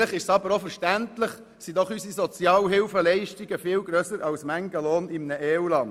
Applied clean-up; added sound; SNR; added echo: none; none; none; none.